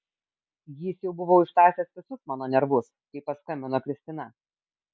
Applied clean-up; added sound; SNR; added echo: none; none; none; none.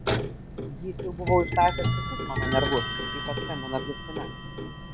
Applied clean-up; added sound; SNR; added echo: none; Clock; -2 dB; none.